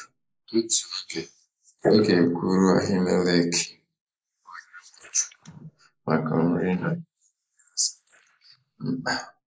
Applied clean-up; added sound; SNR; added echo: neural mask model Resemble Enhance denoiser.